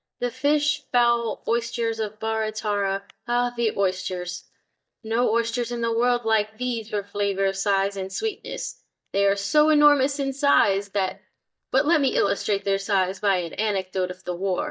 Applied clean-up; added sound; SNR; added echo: neural mask model DeepFilterNet 3.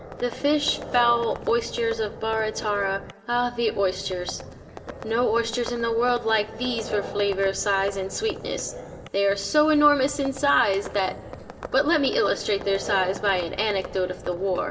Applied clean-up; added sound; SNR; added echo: none; Livestock, farm animals, working animals; 13 dB; reverberation time 2.7 s.